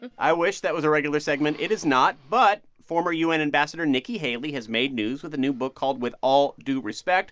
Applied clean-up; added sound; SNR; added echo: none; none; none; none.